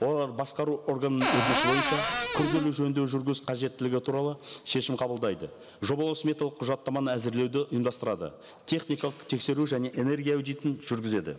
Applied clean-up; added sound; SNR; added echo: none; Cupboard open or close; -2 dB; none.